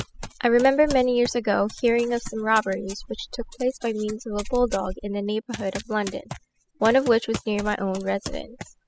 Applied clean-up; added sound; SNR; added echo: classical method spectral subtraction.